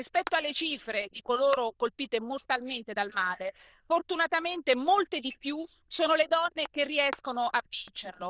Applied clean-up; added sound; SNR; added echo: neural diffusion model UNIVERSE++.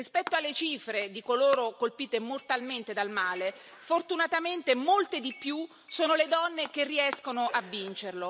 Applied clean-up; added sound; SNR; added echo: none; Chink, clink; 19 dB; none.